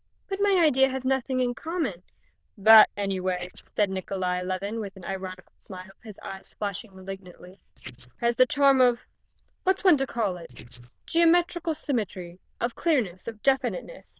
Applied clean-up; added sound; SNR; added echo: neural diffusion model UNIVERSE++.